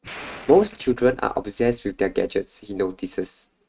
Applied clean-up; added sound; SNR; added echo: neural mask model RNNoise.